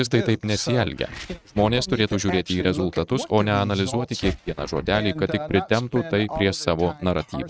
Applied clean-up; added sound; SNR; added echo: neural mask model RNNoise.